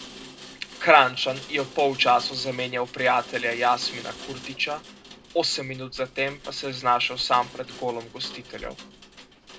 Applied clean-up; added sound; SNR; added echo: none; Rain; 17 dB; reverberation time 0.2 s.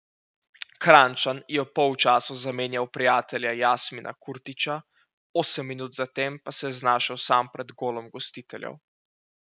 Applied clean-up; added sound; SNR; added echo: none; none; none; none.